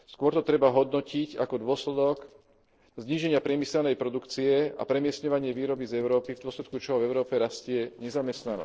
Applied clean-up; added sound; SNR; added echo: neural separator model SepFormer DNS4.